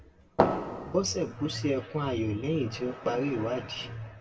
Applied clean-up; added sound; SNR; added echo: none; Fireworks; -3 dB; reverberation time 0.2 s.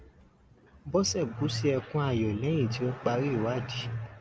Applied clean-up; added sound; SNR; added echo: none; none; none; none.